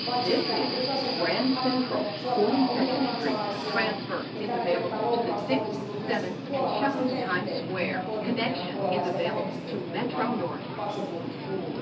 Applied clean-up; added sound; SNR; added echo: none; Subway, metro, underground; -2 dB; reverberation time 1.0 s.